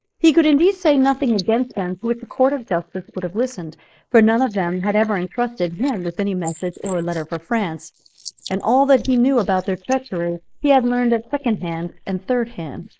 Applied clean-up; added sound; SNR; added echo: neural mask model Resemble Enhance denoiser.